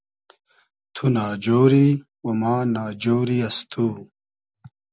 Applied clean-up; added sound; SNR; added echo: none; none; none; none.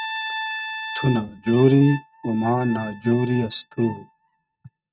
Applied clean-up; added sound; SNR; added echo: neural mask model RNNoise.